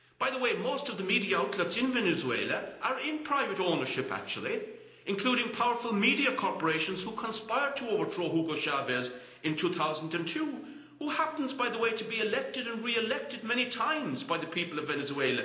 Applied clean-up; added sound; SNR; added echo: none; none; none; reverberation time 0.9 s.